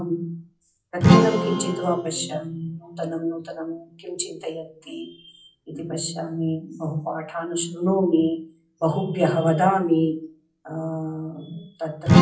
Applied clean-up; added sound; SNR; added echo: classical method WPE with log-MMSE.